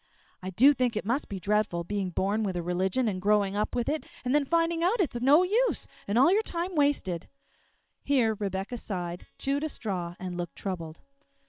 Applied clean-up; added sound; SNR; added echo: neural separator model SepFormer WHAM!.